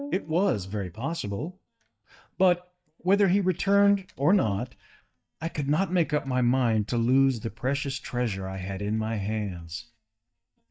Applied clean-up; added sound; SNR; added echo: neural mask model DeepFilterNet 3.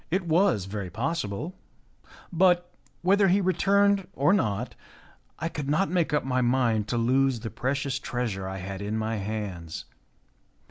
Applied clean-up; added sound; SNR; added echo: none; none; none; none.